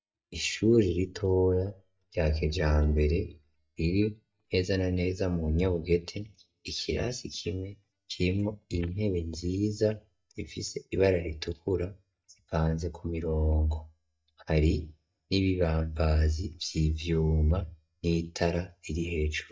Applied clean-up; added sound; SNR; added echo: neural mask model DeepFilterNet 3.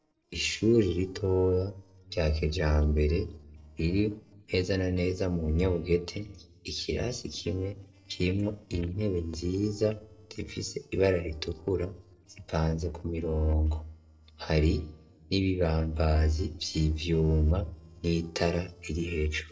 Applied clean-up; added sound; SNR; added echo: neural separator model SepFormer DNS4.